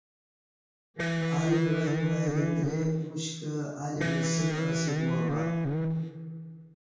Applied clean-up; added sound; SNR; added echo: none; Electric guitar; -4 dB; reverberation time 0.6 s.